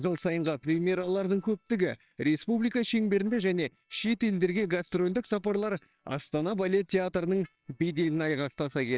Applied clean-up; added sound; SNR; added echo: neural separator model SepFormer WHAMR!.